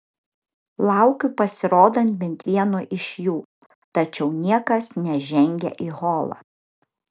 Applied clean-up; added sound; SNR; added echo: none; none; none; none.